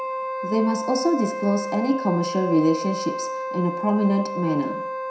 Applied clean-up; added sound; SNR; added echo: none; Wind instrument, woodwind instrument; 6 dB; reverberation time 0.7 s.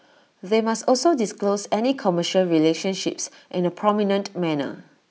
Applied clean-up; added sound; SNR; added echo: none; none; none; none.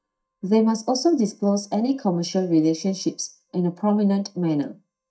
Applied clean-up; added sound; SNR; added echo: neural mask model DeepFilterNet 3.